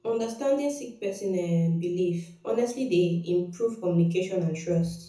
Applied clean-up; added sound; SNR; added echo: none; none; none; reverberation time 0.5 s.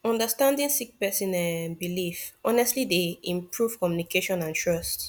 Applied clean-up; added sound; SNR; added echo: none; none; none; none.